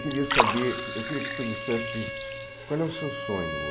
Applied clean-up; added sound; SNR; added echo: none; Liquid + Bowed string instrument; -1 dB; none.